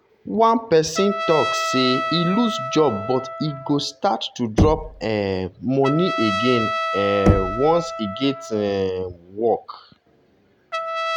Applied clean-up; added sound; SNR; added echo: none; Knock + Trumpet; 4 dB; none.